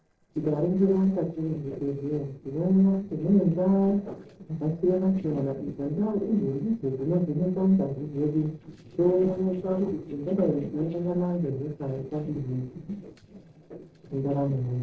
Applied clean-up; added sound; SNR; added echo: neural separator model SepFormer DNS4.